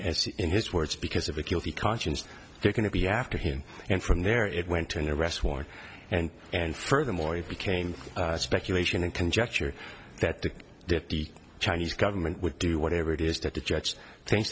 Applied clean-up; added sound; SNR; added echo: none; none; none; none.